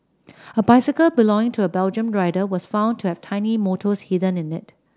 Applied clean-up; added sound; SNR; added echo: none; none; none; none.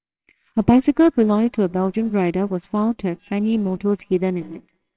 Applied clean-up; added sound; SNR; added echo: neural separator model SepFormer WHAMR!.